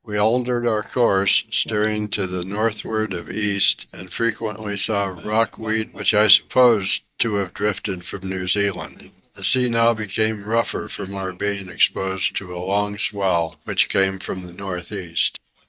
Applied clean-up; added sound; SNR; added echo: neural mask model DeepFilterNet 3.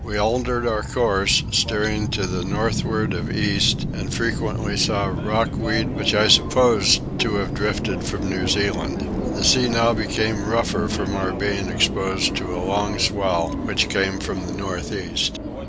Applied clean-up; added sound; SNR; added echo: none; Subway, metro, underground; 4 dB; none.